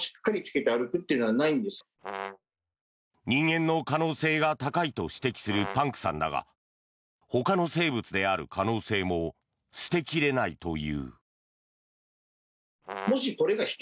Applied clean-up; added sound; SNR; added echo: none; Brass instrument; 11 dB; none.